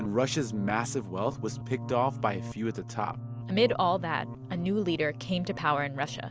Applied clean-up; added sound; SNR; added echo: none; none; none; none.